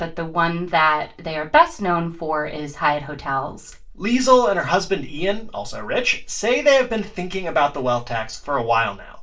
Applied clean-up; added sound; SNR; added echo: none; none; none; reverberation time 0.2 s.